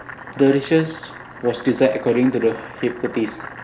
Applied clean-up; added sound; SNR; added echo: none; Boiling; 16 dB; none.